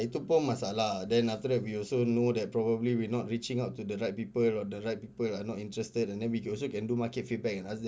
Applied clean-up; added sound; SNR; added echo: none; none; none; none.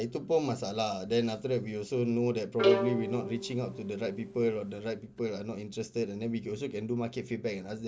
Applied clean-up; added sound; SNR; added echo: none; Bowed string instrument; 1 dB; none.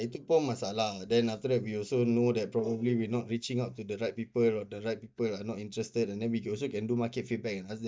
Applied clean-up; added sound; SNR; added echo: neural mask model DeepFilterNet 3.